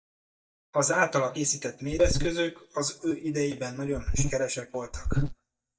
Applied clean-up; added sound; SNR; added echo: neural mask model DeepFilterNet 3.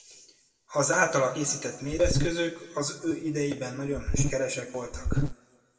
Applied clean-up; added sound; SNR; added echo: none; Buzz; -2 dB; reverberation time 1.6 s.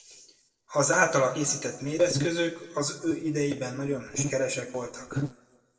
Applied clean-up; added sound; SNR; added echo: neural separator model SepFormer DNS4.